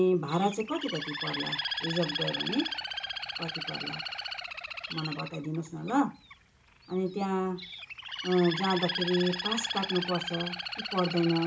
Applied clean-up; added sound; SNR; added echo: none; Bird; 6 dB; reverberation time 0.2 s.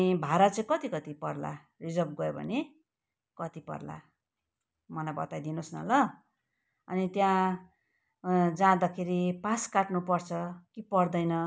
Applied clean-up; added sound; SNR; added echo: none; none; none; none.